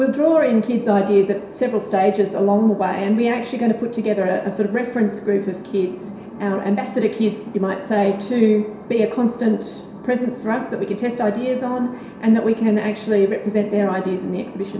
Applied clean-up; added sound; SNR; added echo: none; none; none; reverberation time 0.7 s.